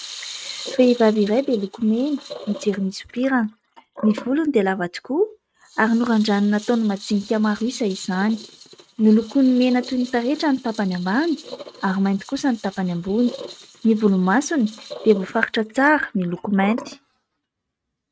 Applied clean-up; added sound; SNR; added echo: neural mask model RNNoise.